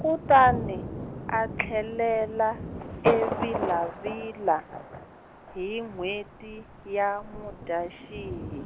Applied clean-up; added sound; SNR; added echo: none; Thunder; 7 dB; none.